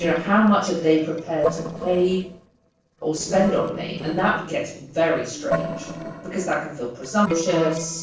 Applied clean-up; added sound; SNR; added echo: neural separator model SepFormer DNS4.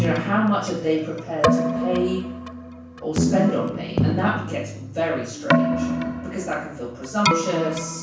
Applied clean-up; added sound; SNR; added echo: none; Keyboard (musical); -1 dB; reverberation time 0.7 s.